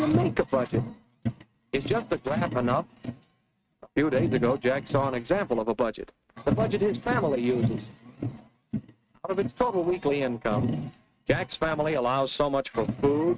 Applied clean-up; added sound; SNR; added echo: neural mask model RNNoise.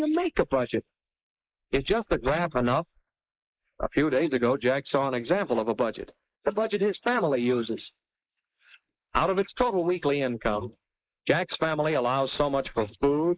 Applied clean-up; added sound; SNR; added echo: neural mask model Resemble Enhance denoiser.